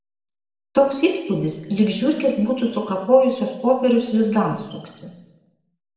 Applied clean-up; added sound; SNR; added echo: none; none; none; reverberation time 1.0 s.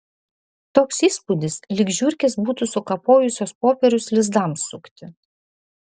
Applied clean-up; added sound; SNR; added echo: none; none; none; none.